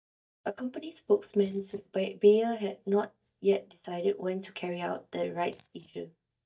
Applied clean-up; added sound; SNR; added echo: neural mask model DeepFilterNet 3.